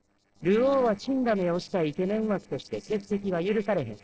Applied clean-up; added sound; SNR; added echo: neural separator model SepFormer DNS4.